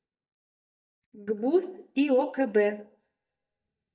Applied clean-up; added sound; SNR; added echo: neural mask model DeepFilterNet 3.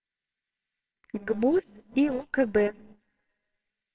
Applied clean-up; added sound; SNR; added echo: neural separator model SepFormer WHAMR!.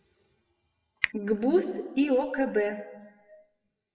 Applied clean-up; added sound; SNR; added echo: classical method WPE with log-MMSE.